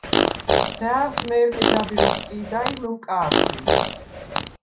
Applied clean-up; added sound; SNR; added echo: none; Fart; -3 dB; reverberation time 0.2 s.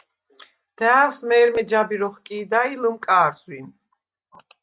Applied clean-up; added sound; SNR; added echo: none; none; none; none.